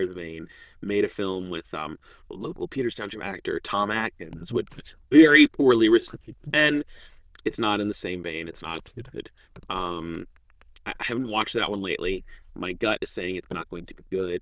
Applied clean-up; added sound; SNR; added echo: neural diffusion model UNIVERSE++.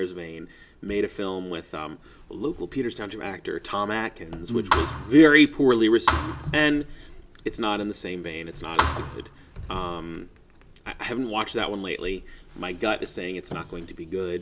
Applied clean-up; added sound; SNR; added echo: none; Thump, thud; 3 dB; none.